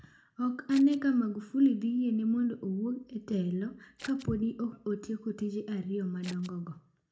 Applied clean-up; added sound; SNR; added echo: none; Scissors; 19 dB; reverberation time 0.4 s.